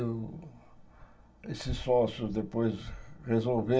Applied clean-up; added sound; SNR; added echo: none; none; none; reverberation time 0.2 s.